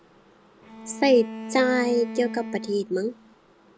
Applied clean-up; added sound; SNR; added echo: none; Bowed string instrument; 12 dB; none.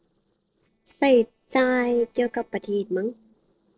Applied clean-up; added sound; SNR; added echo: neural separator model SepFormer DNS4.